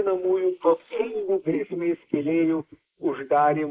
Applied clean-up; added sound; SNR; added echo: neural mask model Resemble Enhance denoiser.